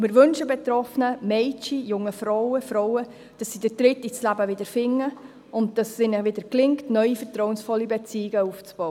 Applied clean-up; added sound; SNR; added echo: none; none; none; none.